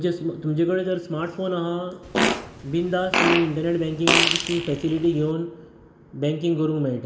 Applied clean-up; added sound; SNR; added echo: none; Fart; 0 dB; reverberation time 1.2 s.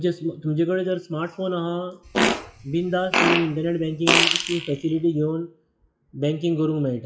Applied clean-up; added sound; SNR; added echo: classical method WPE with log-MMSE.